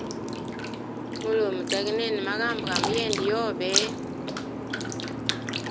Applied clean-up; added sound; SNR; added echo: none; Boat, Water vehicle + Bathtub (filling or washing); 0 dB; none.